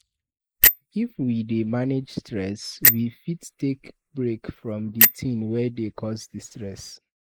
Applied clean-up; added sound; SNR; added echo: neural mask model Resemble Enhance denoiser.